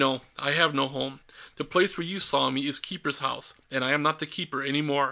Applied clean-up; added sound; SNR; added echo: none; none; none; none.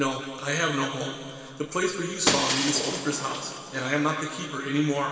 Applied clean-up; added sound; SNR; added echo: none; Shatter; 6 dB; reverberation time 2.4 s.